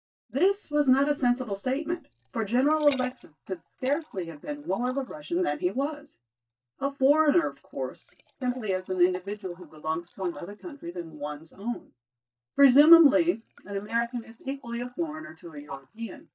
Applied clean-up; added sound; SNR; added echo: neural mask model DeepFilterNet 3.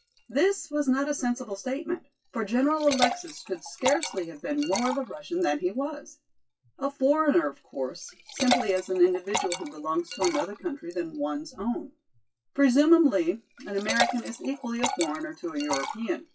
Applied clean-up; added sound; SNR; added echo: classical method WPE with log-MMSE.